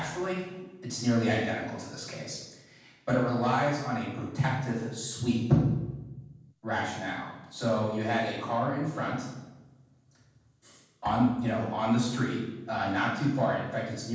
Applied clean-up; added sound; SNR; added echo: none; none; none; reverberation time 1.2 s.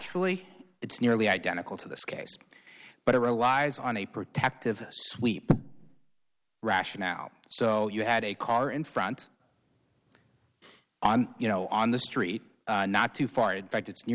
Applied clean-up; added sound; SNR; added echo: none; none; none; none.